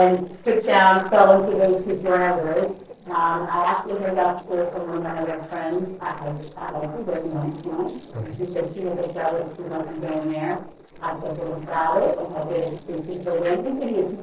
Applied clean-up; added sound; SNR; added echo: neural separator model SepFormer DNS4.